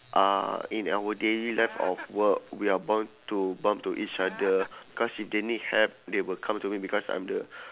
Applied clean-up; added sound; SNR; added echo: none; Chicken, rooster; 15 dB; none.